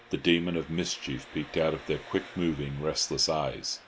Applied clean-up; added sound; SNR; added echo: none; Engine; 19 dB; none.